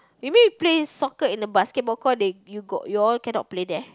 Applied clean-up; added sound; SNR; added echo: none; none; none; none.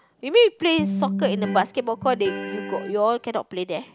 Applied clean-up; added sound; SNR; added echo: none; Electric guitar; 6 dB; none.